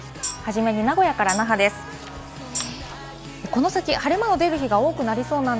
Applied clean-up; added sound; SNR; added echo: none; Tambourine; 13 dB; none.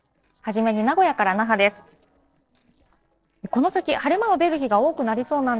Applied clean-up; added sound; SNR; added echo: neural separator model SepFormer DNS4.